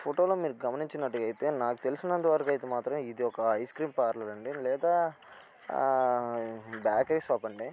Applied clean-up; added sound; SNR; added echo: none; none; none; none.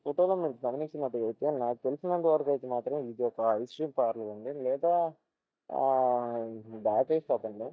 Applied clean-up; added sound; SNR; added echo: neural mask model DeepFilterNet 3.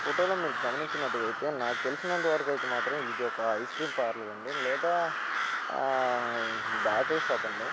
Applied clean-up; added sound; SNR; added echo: none; Crow; 1 dB; none.